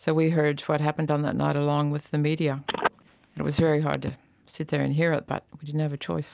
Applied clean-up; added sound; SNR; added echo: none; Telephone; 6 dB; none.